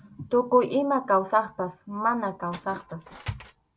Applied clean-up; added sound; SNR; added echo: none; Tools; 19 dB; none.